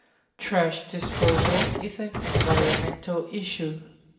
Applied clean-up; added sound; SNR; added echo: none; Drawer open or close; -3 dB; reverberation time 0.8 s.